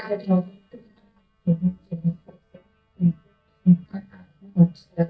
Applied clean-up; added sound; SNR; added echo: neural mask model DeepFilterNet 3.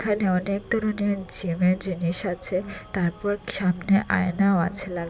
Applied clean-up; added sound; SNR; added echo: none; none; none; none.